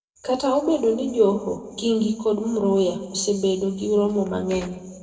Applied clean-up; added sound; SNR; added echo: neural separator model SepFormer DNS4.